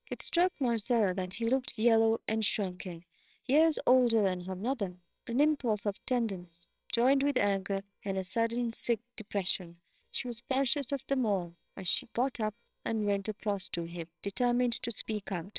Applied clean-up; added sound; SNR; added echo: neural separator model SepFormer WHAMR!.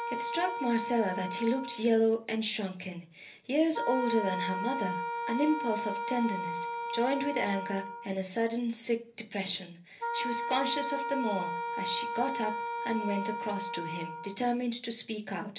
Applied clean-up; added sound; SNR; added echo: none; Wind instrument, woodwind instrument; 4 dB; reverberation time 0.3 s.